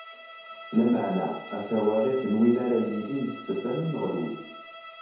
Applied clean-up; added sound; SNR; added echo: none; Bowed string instrument; 16 dB; reverberation time 0.9 s.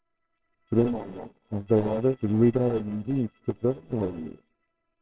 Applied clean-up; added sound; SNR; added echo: neural separator model SepFormer WHAMR!.